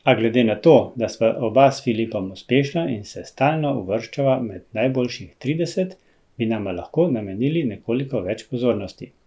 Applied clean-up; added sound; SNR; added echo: none; none; none; none.